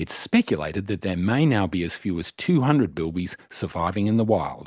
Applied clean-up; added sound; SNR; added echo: none; none; none; none.